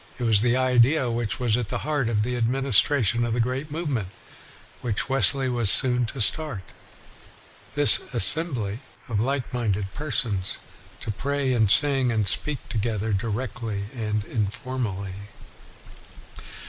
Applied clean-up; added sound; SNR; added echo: neural mask model Resemble Enhance denoiser.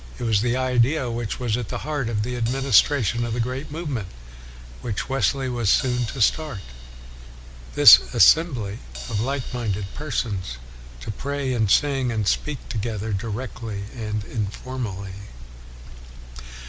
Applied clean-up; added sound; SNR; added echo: none; Crash cymbal; 19 dB; none.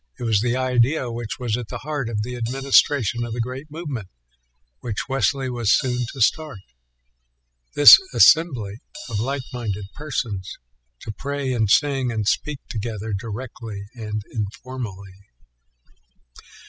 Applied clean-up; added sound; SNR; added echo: classical method spectral subtraction.